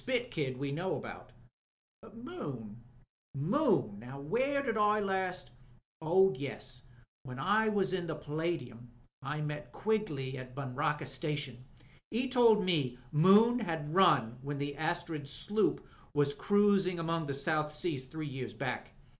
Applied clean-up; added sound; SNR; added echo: none; none; none; none.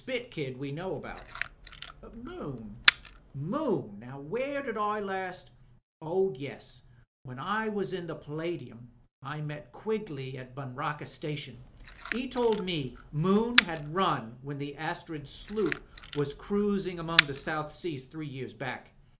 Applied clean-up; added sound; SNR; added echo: none; Camera; 0 dB; none.